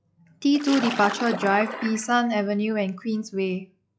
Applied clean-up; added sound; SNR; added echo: classical method log-MMSE.